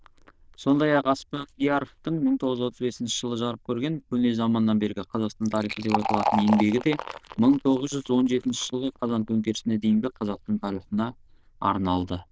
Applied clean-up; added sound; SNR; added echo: neural diffusion model UNIVERSE++.